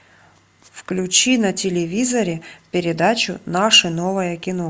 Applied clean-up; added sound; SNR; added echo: none; none; none; none.